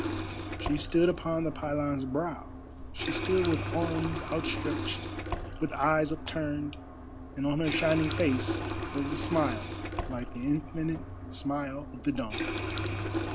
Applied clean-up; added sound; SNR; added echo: none; Water tap, faucet; 3 dB; none.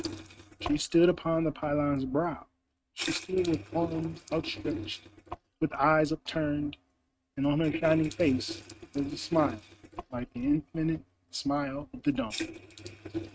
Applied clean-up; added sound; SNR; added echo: neural mask model RNNoise.